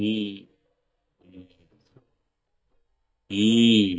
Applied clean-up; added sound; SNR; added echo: neural mask model DeepFilterNet 3.